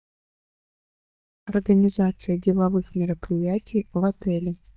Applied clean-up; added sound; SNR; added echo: neural mask model DeepFilterNet 3.